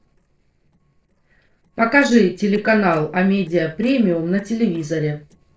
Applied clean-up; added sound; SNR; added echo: neural separator model SepFormer DNS4.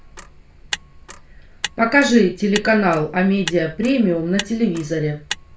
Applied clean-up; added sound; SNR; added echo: none; Motor vehicle (road); 14 dB; reverberation time 0.3 s.